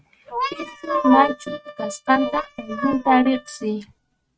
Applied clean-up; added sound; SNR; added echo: neural mask model RNNoise.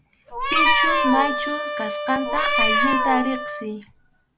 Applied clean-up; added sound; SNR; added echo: none; Meow + Wind instrument, woodwind instrument; -4 dB; none.